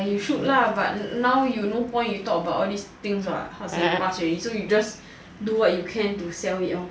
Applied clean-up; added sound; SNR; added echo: none; none; none; none.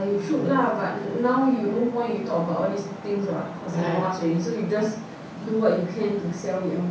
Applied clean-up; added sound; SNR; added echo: none; Traffic noise, roadway noise; 15 dB; reverberation time 0.6 s.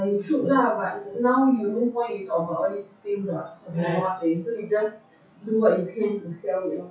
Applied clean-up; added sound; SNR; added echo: classical method WPE with log-MMSE.